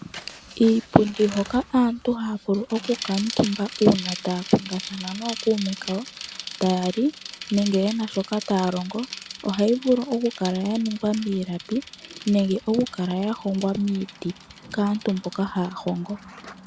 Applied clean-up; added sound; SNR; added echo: none; Bicycle; 14 dB; none.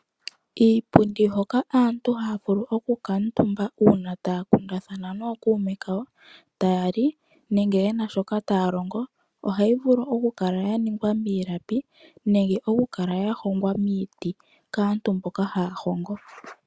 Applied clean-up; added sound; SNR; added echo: none; none; none; none.